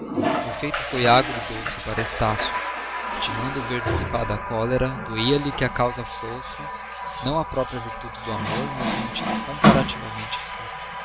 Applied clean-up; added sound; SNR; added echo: none; Water tap, faucet; 1 dB; none.